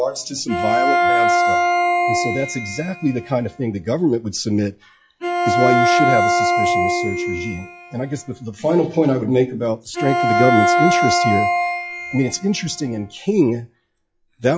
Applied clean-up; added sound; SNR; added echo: classical method log-MMSE.